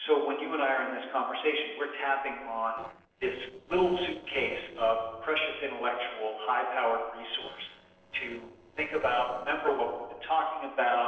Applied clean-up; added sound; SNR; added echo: neural separator model SepFormer DNS4.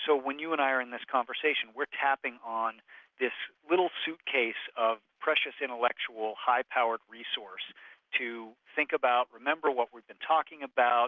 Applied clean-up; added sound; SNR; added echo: none; none; none; none.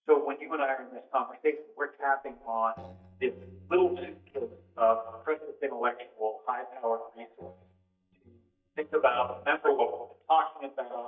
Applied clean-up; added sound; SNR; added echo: neural mask model DeepFilterNet 3.